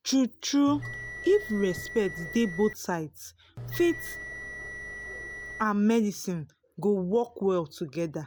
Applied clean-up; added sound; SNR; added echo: none; Bell; 10 dB; none.